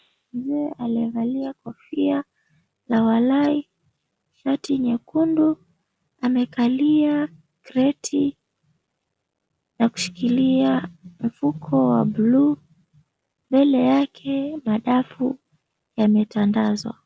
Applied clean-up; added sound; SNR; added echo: none; none; none; none.